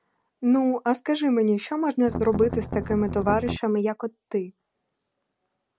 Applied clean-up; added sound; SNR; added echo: none; Strum; 6 dB; none.